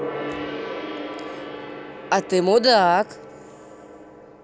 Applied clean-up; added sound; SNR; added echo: none; Gong; 10 dB; none.